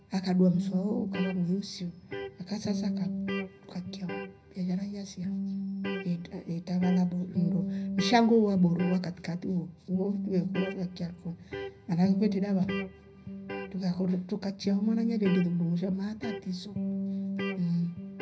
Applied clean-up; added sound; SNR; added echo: none; Electric guitar; 6 dB; reverberation time 0.4 s.